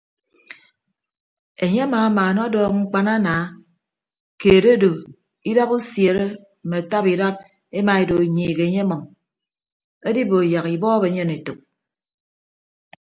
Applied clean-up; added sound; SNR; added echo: none; none; none; none.